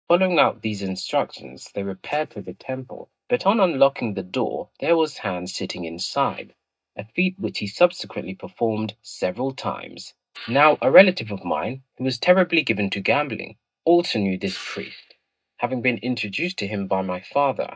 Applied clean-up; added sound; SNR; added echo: neural mask model DeepFilterNet 3.